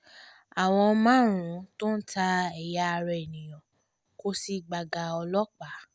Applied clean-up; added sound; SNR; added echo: none; none; none; none.